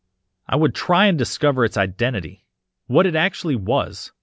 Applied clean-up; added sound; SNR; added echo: none; none; none; none.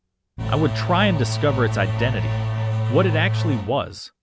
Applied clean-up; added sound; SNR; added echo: none; Engine / Domestic sounds, home sounds; -1 dB; none.